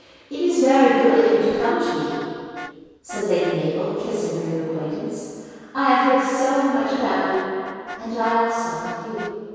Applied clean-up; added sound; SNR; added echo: none; Vehicle horn, car horn, honking; 19 dB; reverberation time 2.2 s.